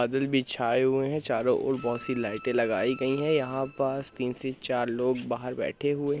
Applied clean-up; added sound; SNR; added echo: none; Bowed string instrument; 19 dB; none.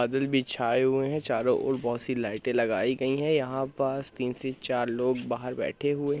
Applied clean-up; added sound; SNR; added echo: none; none; none; none.